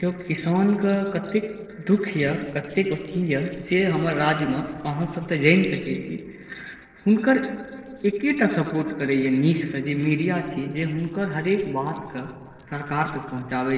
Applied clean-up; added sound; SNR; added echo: neural separator model SepFormer DNS4.